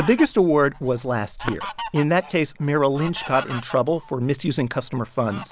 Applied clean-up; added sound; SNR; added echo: none; Fowl; 14 dB; none.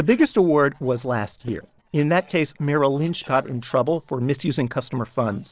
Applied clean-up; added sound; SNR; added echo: neural separator model SepFormer DNS4.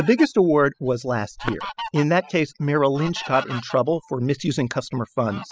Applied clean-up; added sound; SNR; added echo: classical method spectral subtraction.